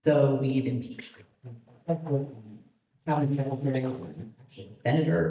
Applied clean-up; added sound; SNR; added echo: neural mask model DeepFilterNet 3.